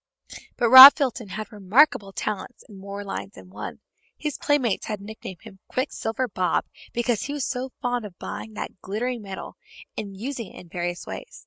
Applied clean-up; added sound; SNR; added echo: neural mask model Resemble Enhance denoiser.